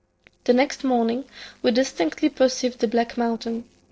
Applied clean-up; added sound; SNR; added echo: neural separator model SepFormer DNS4.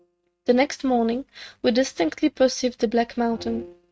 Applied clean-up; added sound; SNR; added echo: neural mask model RNNoise.